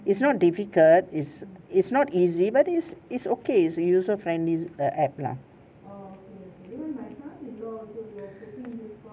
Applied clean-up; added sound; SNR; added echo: none; none; none; none.